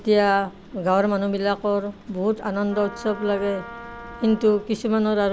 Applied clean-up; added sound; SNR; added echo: none; Wind instrument, woodwind instrument; 17 dB; none.